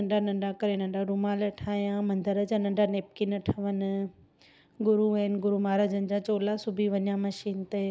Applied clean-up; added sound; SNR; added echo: none; none; none; none.